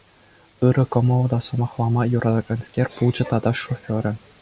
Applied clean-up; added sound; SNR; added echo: none; none; none; none.